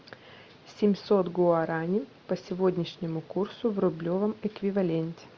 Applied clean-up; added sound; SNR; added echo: none; none; none; none.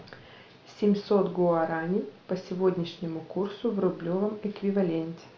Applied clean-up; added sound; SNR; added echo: none; none; none; reverberation time 0.4 s.